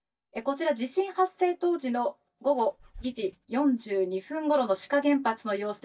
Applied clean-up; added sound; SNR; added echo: neural mask model DeepFilterNet 3.